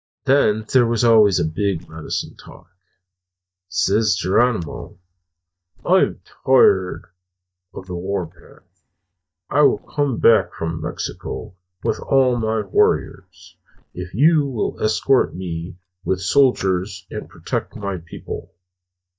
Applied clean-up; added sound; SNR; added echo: neural mask model DeepFilterNet 3.